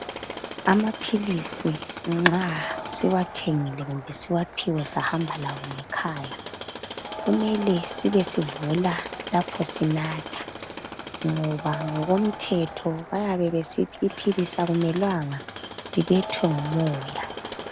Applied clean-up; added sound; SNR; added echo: none; Crowd + Tools; 10 dB; none.